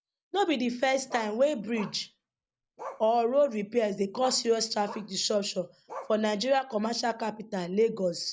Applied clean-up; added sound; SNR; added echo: none; Bark; 18 dB; none.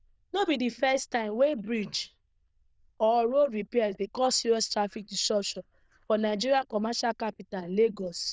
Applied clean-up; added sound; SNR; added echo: neural diffusion model UNIVERSE++.